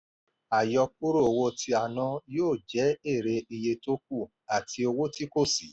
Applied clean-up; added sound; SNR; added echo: none; none; none; none.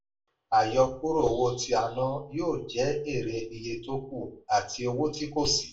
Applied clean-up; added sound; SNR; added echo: none; none; none; reverberation time 0.3 s.